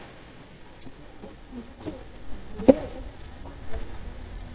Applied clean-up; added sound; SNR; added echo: neural mask model DeepFilterNet 3.